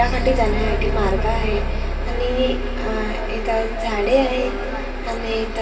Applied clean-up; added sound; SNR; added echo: none; Keyboard (musical); 2 dB; reverberation time 2.8 s.